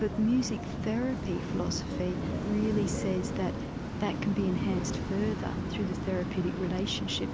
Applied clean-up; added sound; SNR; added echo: none; Waves, surf; 2 dB; none.